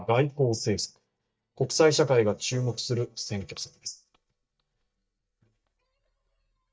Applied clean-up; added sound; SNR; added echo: neural mask model DeepFilterNet 3.